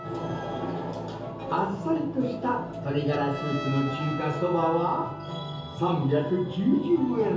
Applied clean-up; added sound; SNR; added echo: none; Trumpet; 15 dB; reverberation time 0.7 s.